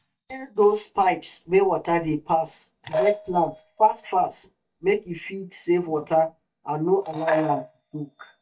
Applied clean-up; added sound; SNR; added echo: neural mask model DeepFilterNet 3.